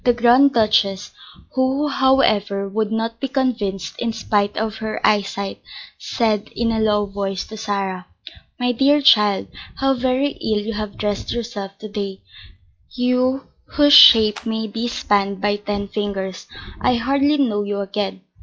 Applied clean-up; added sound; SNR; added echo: classical method log-MMSE.